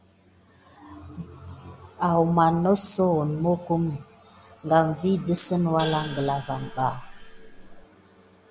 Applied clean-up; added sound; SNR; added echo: none; Gong; 13 dB; none.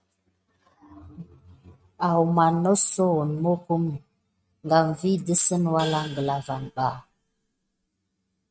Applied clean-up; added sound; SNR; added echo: neural mask model RNNoise.